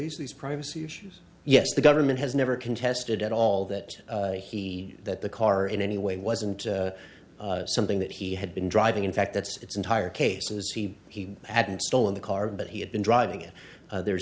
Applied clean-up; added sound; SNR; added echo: none; none; none; none.